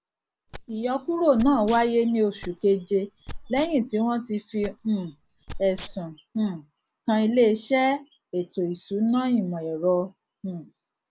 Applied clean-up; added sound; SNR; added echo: none; Wild animals; 13 dB; none.